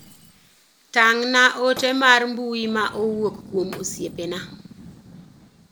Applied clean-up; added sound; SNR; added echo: none; Boom + Shatter; 20 dB; none.